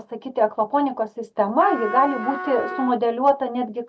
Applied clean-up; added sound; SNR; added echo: none; Trumpet; 10 dB; none.